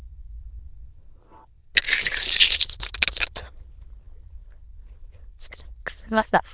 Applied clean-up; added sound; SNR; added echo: neural diffusion model UNIVERSE++.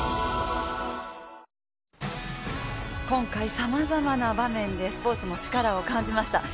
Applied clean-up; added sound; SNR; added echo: none; none; none; none.